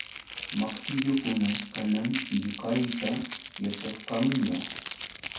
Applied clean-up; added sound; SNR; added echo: none; Crackle; -2 dB; reverberation time 0.6 s.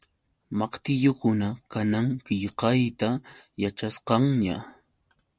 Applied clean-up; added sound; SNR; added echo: none; none; none; none.